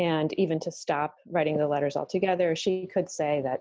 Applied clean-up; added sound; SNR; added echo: none; none; none; none.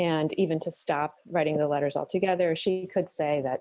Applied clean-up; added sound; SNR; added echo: neural mask model Resemble Enhance denoiser.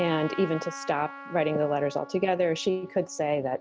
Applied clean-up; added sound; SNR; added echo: none; Trumpet; 15 dB; none.